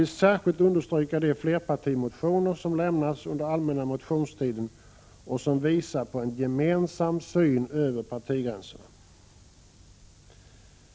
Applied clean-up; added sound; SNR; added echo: none; none; none; none.